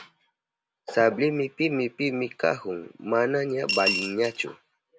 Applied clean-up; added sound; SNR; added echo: none; Coin (dropping) / Glass; 2 dB; none.